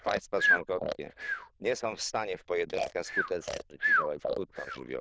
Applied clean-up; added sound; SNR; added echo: neural diffusion model UNIVERSE++.